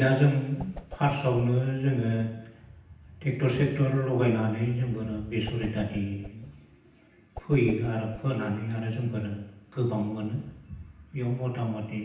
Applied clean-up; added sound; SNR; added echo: none; Whoosh, swoosh, swish; 16 dB; reverberation time 0.9 s.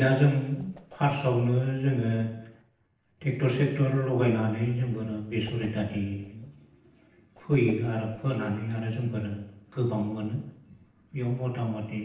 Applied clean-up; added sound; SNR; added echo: neural separator model SepFormer DNS4.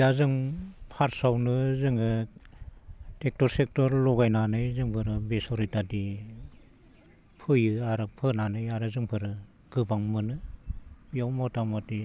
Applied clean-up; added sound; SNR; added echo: none; none; none; none.